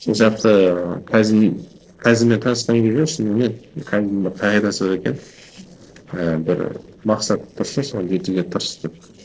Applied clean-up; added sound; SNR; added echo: neural separator model SepFormer DNS4.